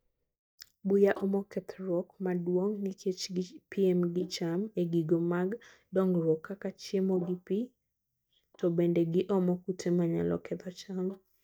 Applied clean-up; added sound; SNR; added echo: neural mask model DeepFilterNet 3.